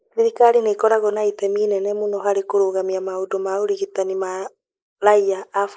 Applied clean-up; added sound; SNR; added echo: neural mask model Resemble Enhance denoiser.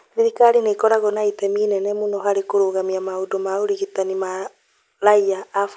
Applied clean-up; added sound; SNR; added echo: none; none; none; none.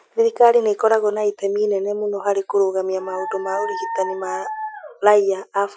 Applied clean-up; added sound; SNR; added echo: classical method Wiener filter.